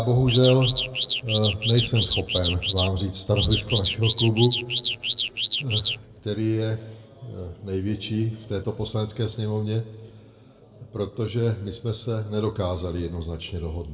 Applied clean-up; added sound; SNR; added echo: none; Alarm / Car; 3 dB; reverberation time 1.2 s.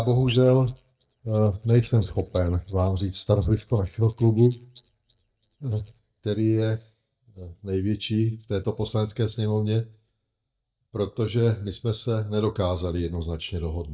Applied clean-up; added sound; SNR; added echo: neural mask model DeepFilterNet 3.